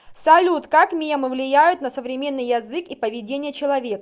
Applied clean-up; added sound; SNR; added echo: none; none; none; none.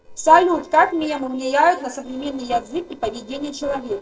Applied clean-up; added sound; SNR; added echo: neural separator model SepFormer DNS4.